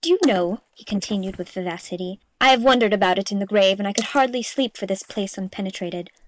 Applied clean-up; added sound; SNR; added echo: neural mask model Resemble Enhance denoiser.